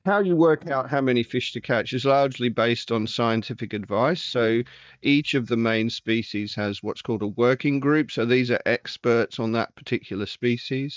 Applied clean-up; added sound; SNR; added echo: neural mask model DeepFilterNet 3.